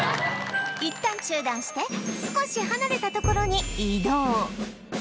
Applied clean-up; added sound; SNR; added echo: none; none; none; none.